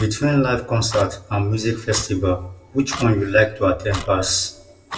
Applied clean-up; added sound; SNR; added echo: none; Clock; 16 dB; reverberation time 0.3 s.